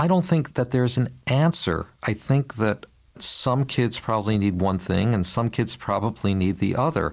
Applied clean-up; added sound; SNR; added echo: none; none; none; none.